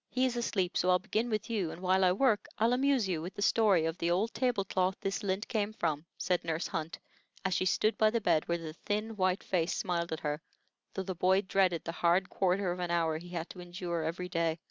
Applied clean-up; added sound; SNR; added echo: none; none; none; none.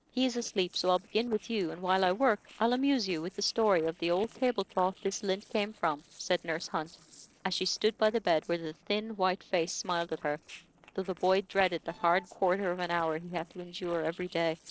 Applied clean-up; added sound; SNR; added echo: neural separator model SepFormer DNS4.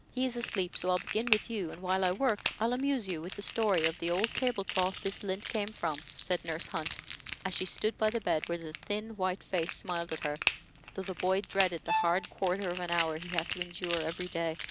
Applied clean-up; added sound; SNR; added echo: none; Bowed string instrument + Crackle; 1 dB; none.